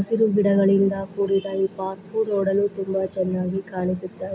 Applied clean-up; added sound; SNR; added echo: none; none; none; none.